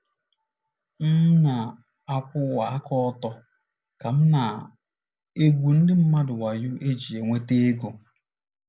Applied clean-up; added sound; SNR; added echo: none; none; none; none.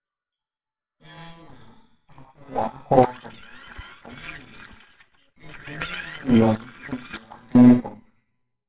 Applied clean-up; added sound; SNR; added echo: neural separator model SepFormer WHAMR!.